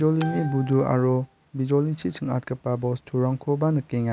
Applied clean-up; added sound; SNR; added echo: none; none; none; none.